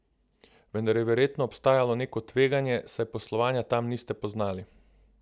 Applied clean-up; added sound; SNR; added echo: none; none; none; none.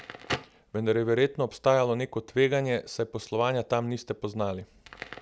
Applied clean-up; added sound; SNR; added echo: none; Crackle; 16 dB; none.